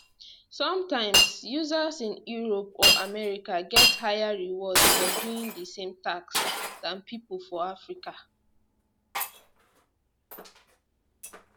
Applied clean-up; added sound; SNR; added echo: none; Shatter; -4 dB; none.